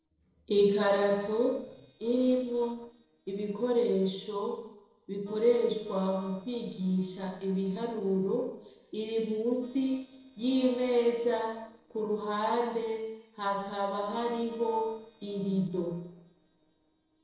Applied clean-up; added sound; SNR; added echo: neural separator model SepFormer DNS4.